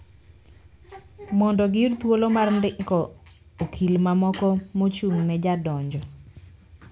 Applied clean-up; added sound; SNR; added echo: none; none; none; none.